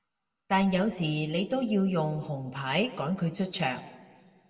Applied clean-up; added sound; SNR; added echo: none; none; none; reverberation time 1.6 s.